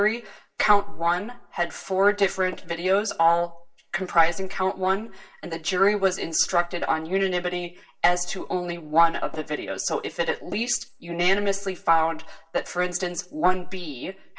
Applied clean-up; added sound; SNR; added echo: neural separator model SepFormer DNS4.